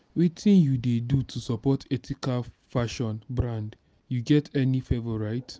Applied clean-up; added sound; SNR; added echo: none; none; none; none.